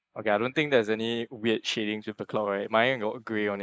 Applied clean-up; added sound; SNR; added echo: neural mask model Resemble Enhance denoiser.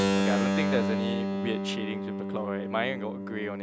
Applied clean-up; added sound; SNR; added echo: none; Keyboard (musical); -5 dB; none.